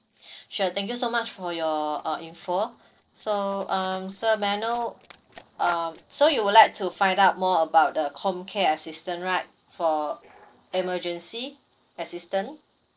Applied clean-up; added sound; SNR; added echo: neural separator model SepFormer DNS4.